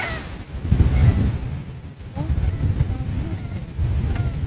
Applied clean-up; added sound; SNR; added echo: neural mask model RNNoise.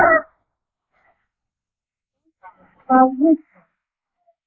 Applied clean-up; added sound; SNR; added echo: neural mask model Resemble Enhance denoiser.